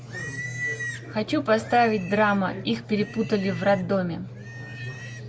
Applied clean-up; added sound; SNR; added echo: none; Livestock, farm animals, working animals; 13 dB; none.